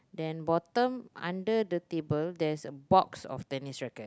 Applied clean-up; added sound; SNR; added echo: none; none; none; none.